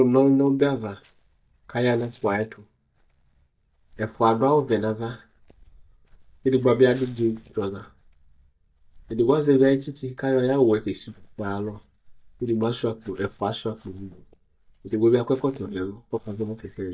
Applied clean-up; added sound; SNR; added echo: neural mask model DeepFilterNet 3.